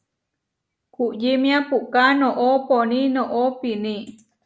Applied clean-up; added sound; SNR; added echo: none; none; none; none.